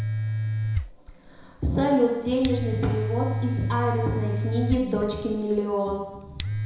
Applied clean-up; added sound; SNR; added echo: none; Domestic sounds, home sounds; 2 dB; reverberation time 1.0 s.